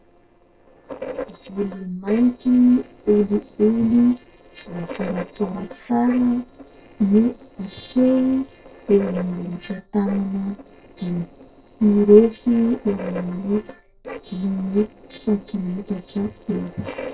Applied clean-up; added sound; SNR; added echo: neural separator model SepFormer DNS4.